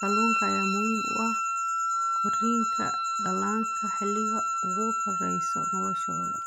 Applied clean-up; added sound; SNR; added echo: none; Wind instrument, woodwind instrument; -4 dB; none.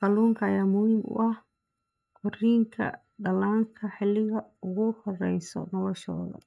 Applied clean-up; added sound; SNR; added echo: neural mask model DeepFilterNet 3.